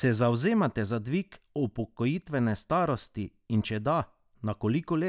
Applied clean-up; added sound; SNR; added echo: none; none; none; none.